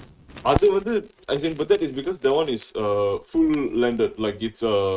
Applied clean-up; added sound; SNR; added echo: neural mask model RNNoise.